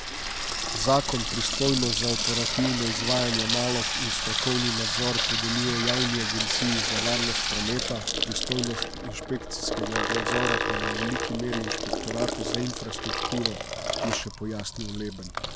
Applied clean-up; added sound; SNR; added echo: none; Sink (filling or washing) / Water tap, faucet; -2 dB; none.